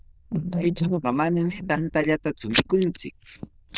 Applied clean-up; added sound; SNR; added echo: neural diffusion model UNIVERSE++.